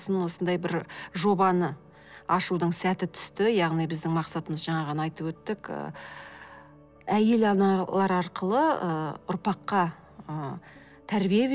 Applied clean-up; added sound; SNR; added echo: none; none; none; none.